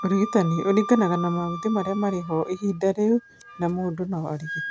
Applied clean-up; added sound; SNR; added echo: none; Wind instrument, woodwind instrument; 12 dB; none.